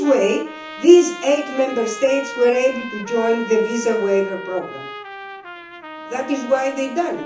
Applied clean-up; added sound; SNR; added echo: none; Trumpet; 14 dB; reverberation time 0.7 s.